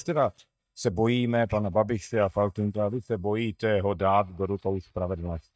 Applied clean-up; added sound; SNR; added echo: neural mask model DeepFilterNet 3.